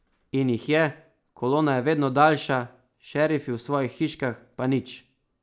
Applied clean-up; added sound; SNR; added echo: none; none; none; none.